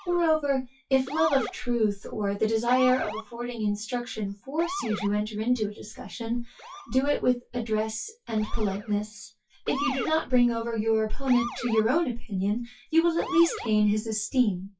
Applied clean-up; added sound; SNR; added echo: classical method WPE with log-MMSE.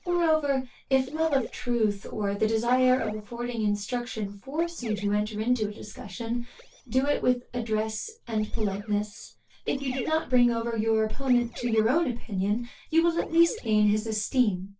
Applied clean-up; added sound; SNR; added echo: neural separator model SepFormer DNS4.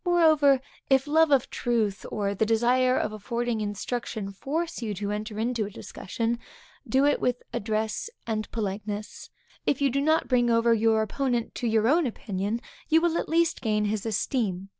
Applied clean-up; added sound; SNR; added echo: none; none; none; none.